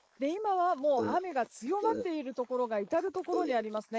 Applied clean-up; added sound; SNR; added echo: neural mask model Resemble Enhance denoiser.